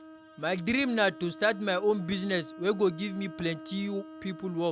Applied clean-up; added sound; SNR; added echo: none; Bowed string instrument; 16 dB; none.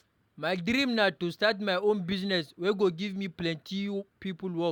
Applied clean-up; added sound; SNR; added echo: none; none; none; none.